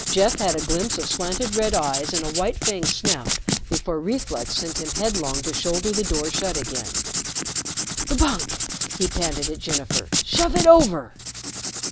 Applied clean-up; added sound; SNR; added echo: none; Writing; 3 dB; none.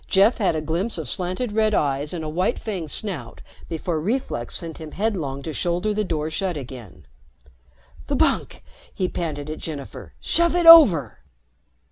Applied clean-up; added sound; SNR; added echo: none; none; none; none.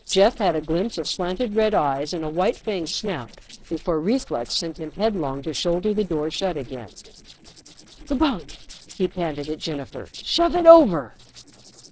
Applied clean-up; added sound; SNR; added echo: neural separator model SepFormer DNS4.